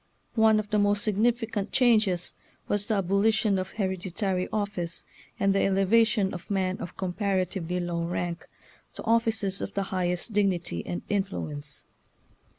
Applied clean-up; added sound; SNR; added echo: none; none; none; none.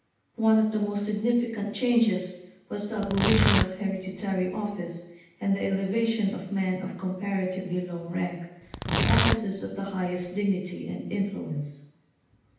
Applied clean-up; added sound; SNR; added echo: none; Tearing; 0 dB; reverberation time 0.9 s.